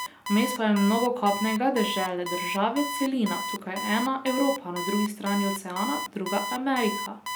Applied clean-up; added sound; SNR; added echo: none; Alarm; 7 dB; none.